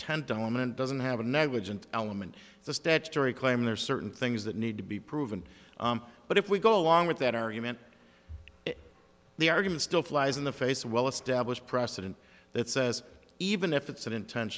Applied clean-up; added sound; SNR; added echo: none; none; none; none.